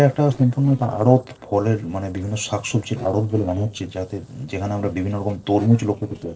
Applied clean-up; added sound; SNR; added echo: neural separator model SepFormer DNS4.